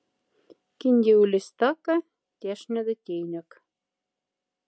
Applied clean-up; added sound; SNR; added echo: none; none; none; none.